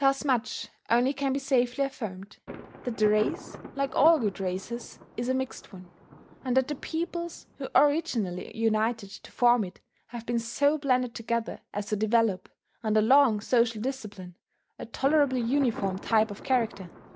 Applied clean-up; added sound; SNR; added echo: none; Thunder; 19 dB; none.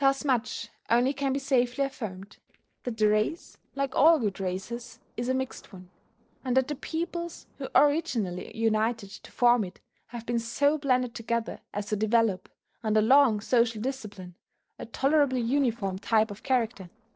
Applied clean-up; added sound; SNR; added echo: neural separator model SepFormer DNS4.